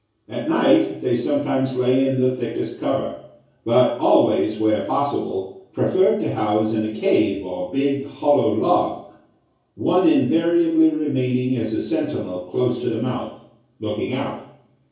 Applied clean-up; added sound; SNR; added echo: none; none; none; reverberation time 0.6 s.